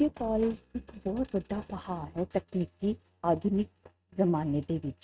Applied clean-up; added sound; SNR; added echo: neural mask model RNNoise.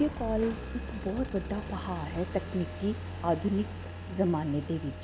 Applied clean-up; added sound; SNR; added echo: none; Engine; 7 dB; none.